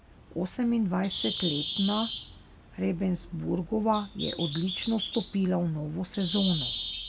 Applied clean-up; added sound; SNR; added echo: none; Bird; 6 dB; none.